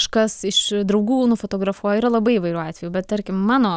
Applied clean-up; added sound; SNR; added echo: none; none; none; none.